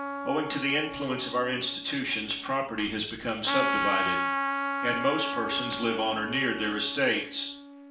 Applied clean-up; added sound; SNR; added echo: none; Trumpet; 3 dB; reverberation time 0.5 s.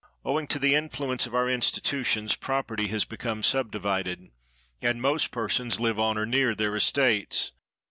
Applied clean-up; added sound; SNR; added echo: none; none; none; none.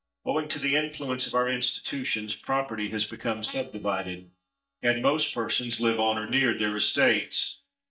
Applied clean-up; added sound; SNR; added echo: neural mask model DeepFilterNet 3.